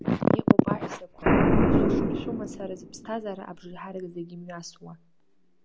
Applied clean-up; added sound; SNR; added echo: none; Boom; -2 dB; none.